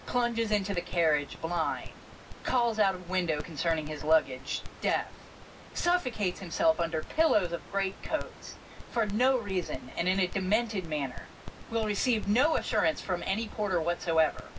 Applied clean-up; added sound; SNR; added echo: none; Crackle; 12 dB; reverberation time 0.4 s.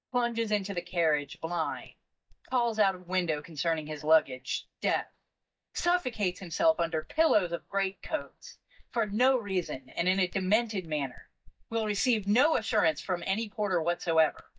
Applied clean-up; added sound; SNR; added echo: neural mask model DeepFilterNet 3.